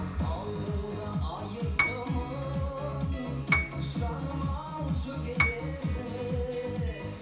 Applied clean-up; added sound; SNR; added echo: none; Piano; 4 dB; reverberation time 0.6 s.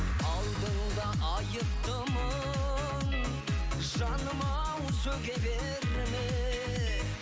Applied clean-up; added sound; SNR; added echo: none; none; none; none.